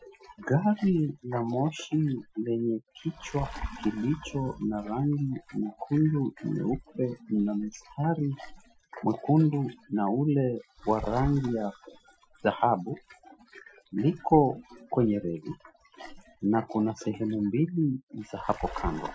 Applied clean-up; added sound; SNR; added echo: classical method Wiener filter.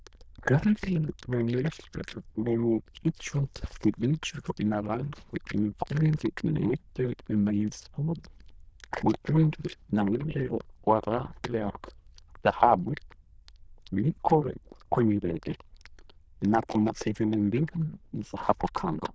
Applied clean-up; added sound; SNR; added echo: neural diffusion model UNIVERSE++.